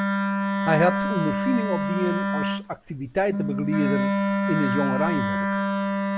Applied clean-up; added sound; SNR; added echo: none; Wind instrument, woodwind instrument; -3 dB; none.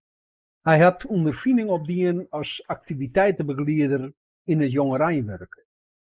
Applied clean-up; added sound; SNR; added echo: neural mask model Resemble Enhance denoiser.